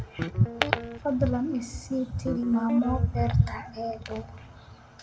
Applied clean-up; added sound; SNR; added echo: none; Guitar; 10 dB; reverberation time 1.0 s.